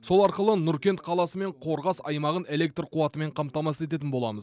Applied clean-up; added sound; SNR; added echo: none; none; none; none.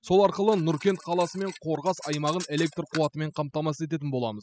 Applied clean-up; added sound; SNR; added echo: classical method spectral subtraction.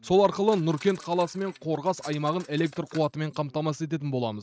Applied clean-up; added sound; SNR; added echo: neural mask model RNNoise.